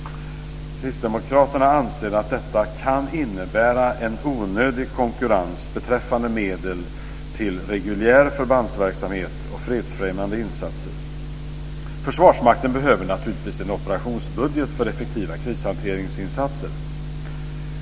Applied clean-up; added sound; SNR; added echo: none; none; none; none.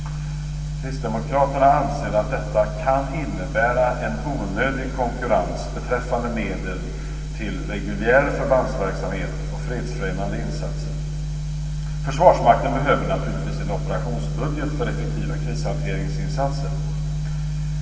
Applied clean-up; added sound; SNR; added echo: none; none; none; reverberation time 2.3 s.